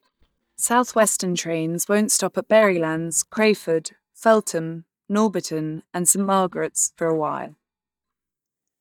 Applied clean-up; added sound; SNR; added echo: neural mask model DeepFilterNet 3.